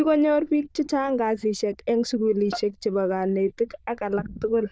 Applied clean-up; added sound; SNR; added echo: neural diffusion model UNIVERSE++.